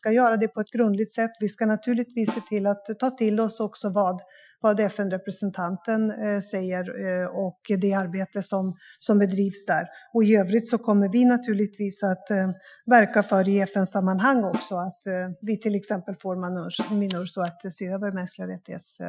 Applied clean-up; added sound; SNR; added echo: classical method Wiener filter.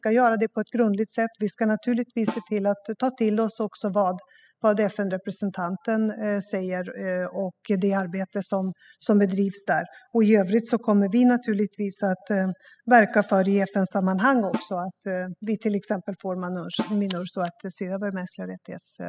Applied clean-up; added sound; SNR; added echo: classical method spectral subtraction.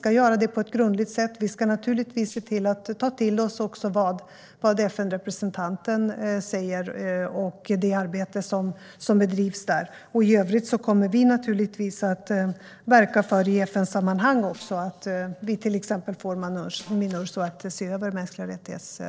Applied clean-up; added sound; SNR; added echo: neural separator model SepFormer DNS4.